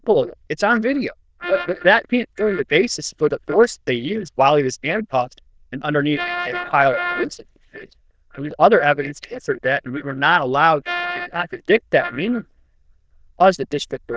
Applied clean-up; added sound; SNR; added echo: neural diffusion model UNIVERSE++.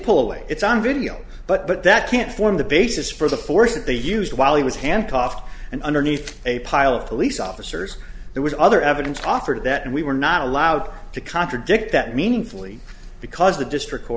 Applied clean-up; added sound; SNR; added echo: none; none; none; none.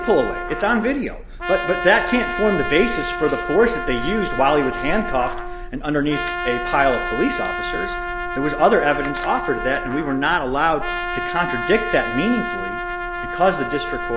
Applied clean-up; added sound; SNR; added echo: none; Trumpet; 6 dB; none.